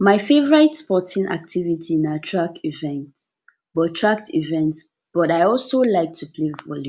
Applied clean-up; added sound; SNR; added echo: none; none; none; none.